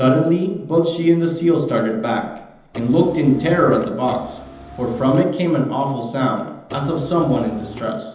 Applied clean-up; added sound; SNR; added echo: none; Car; 16 dB; reverberation time 0.9 s.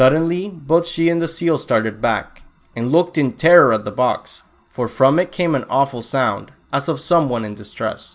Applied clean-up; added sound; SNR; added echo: none; none; none; none.